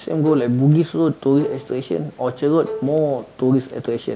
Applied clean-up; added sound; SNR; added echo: none; Bowed string instrument; 16 dB; none.